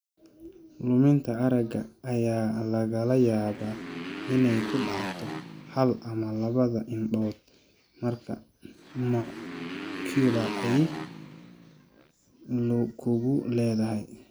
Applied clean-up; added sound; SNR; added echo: none; Motorcycle; 9 dB; none.